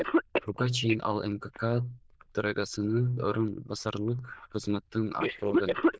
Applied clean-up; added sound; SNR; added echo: neural diffusion model UNIVERSE++.